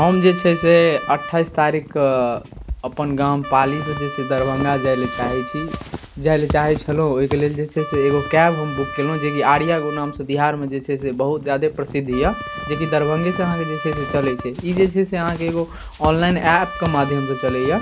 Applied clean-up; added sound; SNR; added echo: none; Trumpet + Squeak / Walk, footsteps; 10 dB; none.